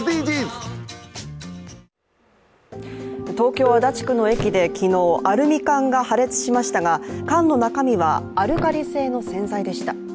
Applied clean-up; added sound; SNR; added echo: none; Thump, thud; 13 dB; none.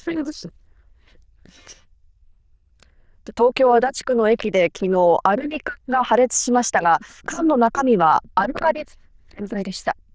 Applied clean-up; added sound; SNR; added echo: neural diffusion model UNIVERSE++.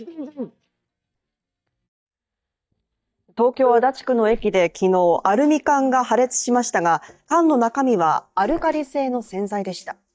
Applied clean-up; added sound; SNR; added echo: neural mask model DeepFilterNet 3.